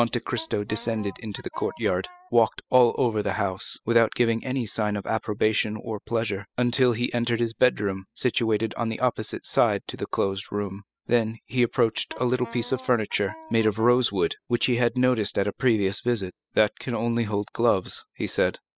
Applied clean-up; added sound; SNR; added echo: classical method spectral subtraction.